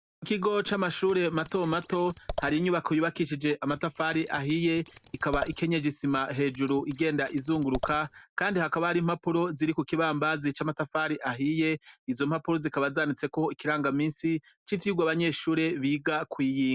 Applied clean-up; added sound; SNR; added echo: none; Scissors; 13 dB; none.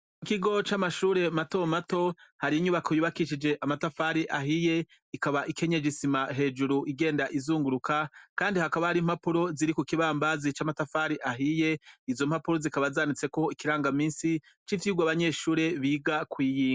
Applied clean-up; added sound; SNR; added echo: none; none; none; none.